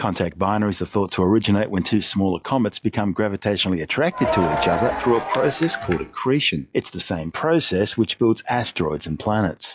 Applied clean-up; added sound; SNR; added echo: classical method log-MMSE.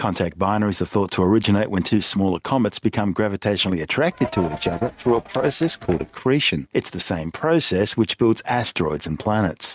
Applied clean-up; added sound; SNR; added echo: neural mask model RNNoise.